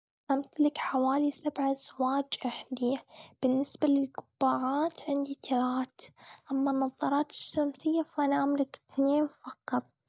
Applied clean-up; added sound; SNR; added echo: none; none; none; none.